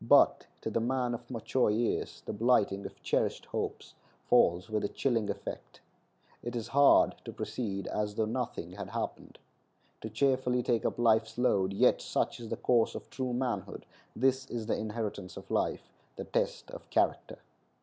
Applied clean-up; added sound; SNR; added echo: none; none; none; none.